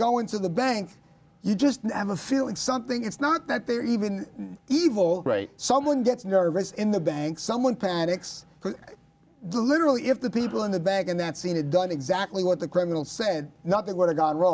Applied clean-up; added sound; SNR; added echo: none; none; none; none.